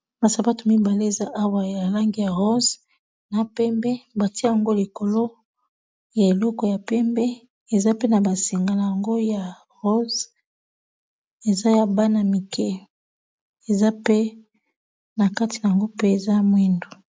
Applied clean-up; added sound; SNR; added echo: none; none; none; none.